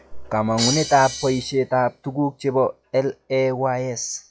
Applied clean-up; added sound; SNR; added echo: classical method log-MMSE.